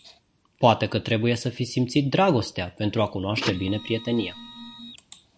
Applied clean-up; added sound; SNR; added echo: none; Printer; 11 dB; none.